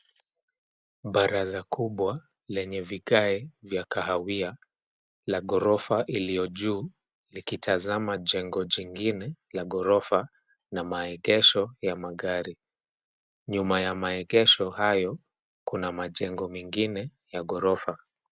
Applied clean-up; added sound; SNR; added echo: none; none; none; none.